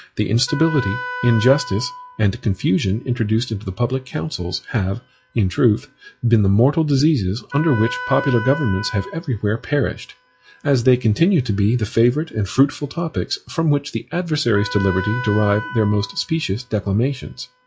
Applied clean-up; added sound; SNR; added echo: classical method log-MMSE.